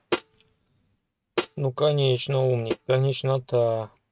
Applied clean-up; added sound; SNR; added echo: neural mask model RNNoise.